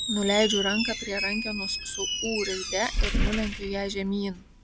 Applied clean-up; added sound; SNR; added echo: none; Squeak; 1 dB; none.